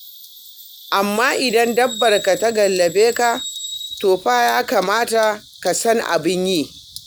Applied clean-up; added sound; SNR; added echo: none; Bird vocalization, bird call, bird song; 15 dB; none.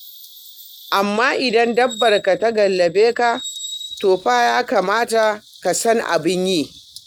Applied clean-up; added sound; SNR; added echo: neural mask model RNNoise.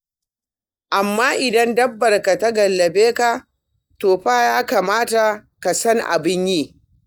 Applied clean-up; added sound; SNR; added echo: neural mask model DeepFilterNet 3.